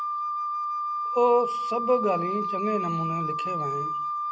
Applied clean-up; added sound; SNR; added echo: none; Wind instrument, woodwind instrument; 1 dB; none.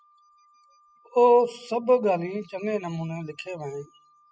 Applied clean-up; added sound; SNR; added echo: classical method spectral subtraction.